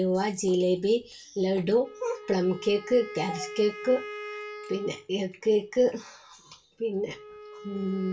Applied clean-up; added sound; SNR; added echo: none; Wind instrument, woodwind instrument; 15 dB; reverberation time 0.2 s.